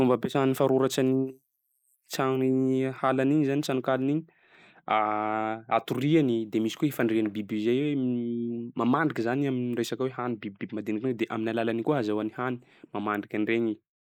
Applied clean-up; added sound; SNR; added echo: neural mask model Resemble Enhance denoiser.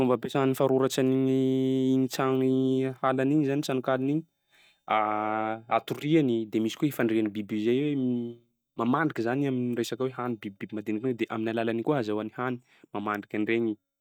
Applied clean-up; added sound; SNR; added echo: neural mask model DeepFilterNet 3.